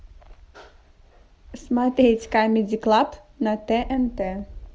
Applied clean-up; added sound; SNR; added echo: none; none; none; none.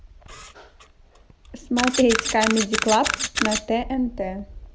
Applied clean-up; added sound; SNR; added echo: none; Camera; 4 dB; none.